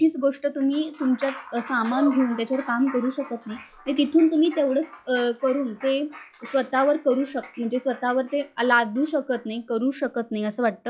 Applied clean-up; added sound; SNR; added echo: classical method log-MMSE.